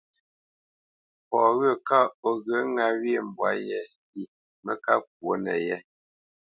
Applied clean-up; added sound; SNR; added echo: none; none; none; none.